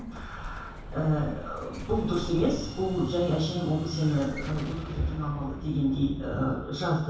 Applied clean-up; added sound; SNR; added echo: none; Explosion; 9 dB; reverberation time 0.7 s.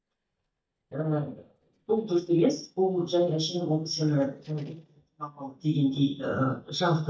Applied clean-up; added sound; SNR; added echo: neural mask model DeepFilterNet 3.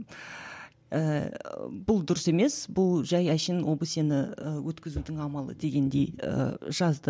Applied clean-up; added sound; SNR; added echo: none; none; none; none.